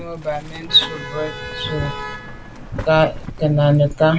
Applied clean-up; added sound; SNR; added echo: none; Motor vehicle (road) + Boiling; 11 dB; none.